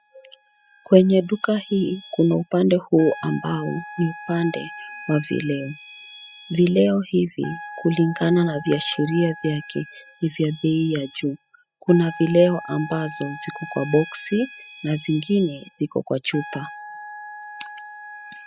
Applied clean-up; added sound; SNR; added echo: classical method spectral subtraction.